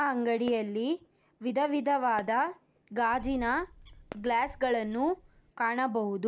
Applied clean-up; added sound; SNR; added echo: none; Bird + Fireworks; 20 dB; none.